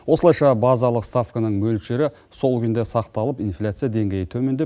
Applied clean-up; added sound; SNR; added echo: none; none; none; none.